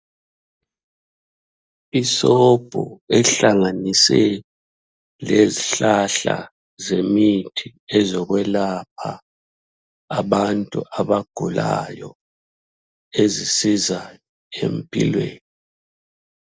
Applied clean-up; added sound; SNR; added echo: neural mask model DeepFilterNet 3.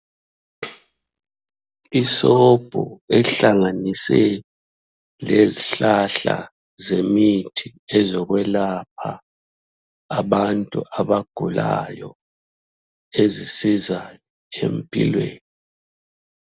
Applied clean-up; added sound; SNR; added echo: none; Tambourine; 9 dB; none.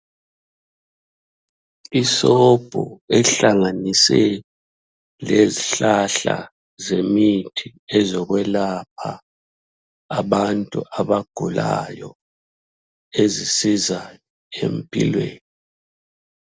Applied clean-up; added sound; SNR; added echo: none; none; none; none.